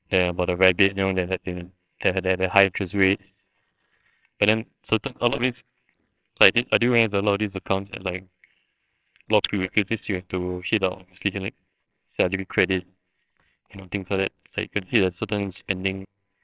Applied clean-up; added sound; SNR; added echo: neural separator model SepFormer WHAMR!.